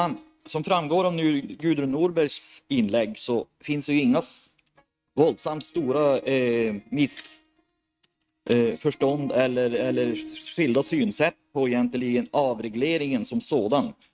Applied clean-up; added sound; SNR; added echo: neural mask model RNNoise.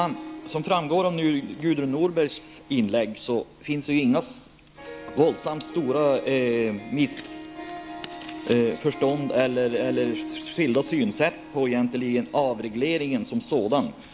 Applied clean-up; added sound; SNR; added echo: none; Harp; 15 dB; none.